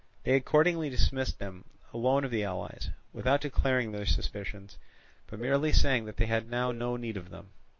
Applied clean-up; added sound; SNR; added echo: none; Dishes, pots, and pans; 19 dB; none.